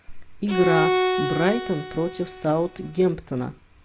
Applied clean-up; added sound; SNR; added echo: none; Bowed string instrument; 2 dB; none.